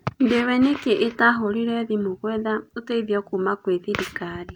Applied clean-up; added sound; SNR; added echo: none; none; none; none.